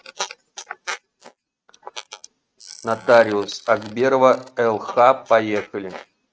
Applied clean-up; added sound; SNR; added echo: neural mask model RNNoise.